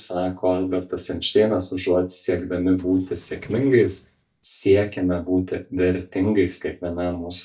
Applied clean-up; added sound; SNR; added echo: neural mask model DeepFilterNet 3.